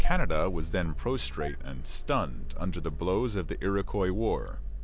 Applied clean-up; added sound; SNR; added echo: none; Engine starting; -2 dB; none.